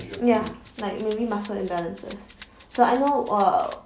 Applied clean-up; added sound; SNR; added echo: none; Rattle (instrument); 17 dB; none.